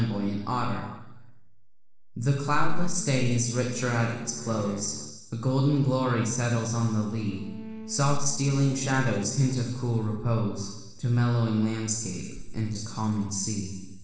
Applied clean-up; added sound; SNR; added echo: neural separator model SepFormer DNS4.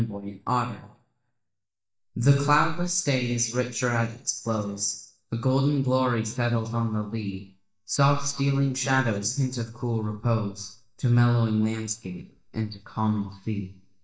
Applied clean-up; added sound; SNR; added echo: neural mask model DeepFilterNet 3.